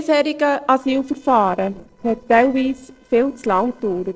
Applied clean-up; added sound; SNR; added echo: neural separator model SepFormer DNS4.